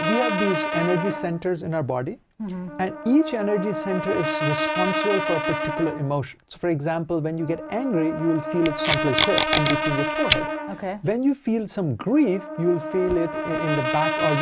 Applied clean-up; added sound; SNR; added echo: none; Packing tape, duct tape + Brass instrument; 3 dB; none.